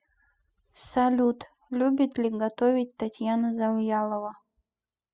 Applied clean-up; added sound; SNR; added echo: classical method spectral subtraction.